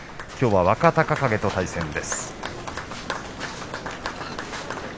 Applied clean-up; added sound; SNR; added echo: none; Printer; 19 dB; none.